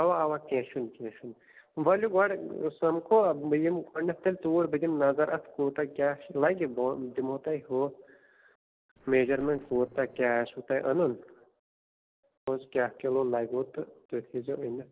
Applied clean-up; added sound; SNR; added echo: neural separator model SepFormer DNS4.